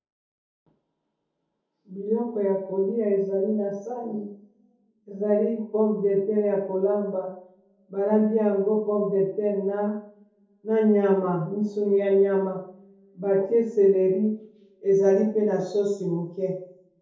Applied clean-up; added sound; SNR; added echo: none; none; none; reverberation time 0.6 s.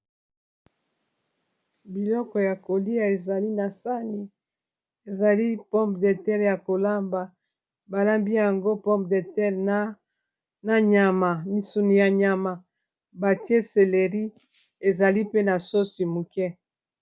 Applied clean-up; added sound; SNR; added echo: none; none; none; none.